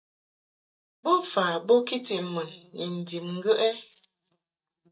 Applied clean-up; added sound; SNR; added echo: neural mask model DeepFilterNet 3.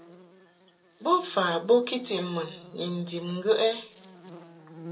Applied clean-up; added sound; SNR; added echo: none; Buzz; 20 dB; reverberation time 0.2 s.